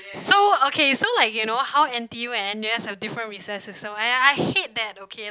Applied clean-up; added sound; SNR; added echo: none; none; none; none.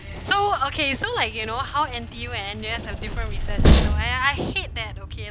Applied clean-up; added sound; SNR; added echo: none; Train; -2 dB; none.